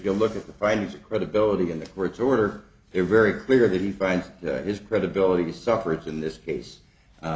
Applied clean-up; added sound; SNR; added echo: none; none; none; none.